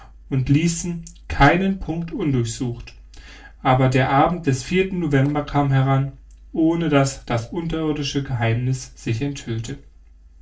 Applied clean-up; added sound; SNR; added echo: neural separator model SepFormer DNS4.